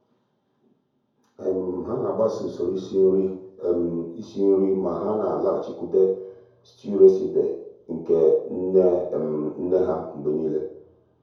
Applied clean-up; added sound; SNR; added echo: none; none; none; reverberation time 2.2 s.